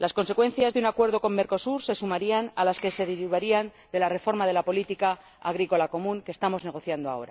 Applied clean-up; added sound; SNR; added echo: none; none; none; none.